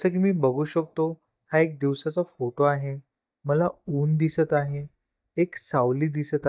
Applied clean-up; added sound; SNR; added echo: neural mask model DeepFilterNet 3.